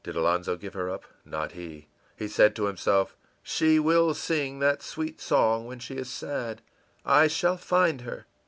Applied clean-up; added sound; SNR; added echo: none; none; none; none.